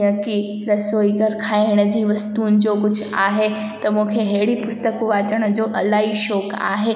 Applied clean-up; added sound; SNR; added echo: none; none; none; none.